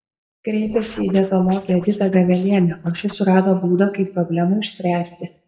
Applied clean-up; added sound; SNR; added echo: neural mask model DeepFilterNet 3.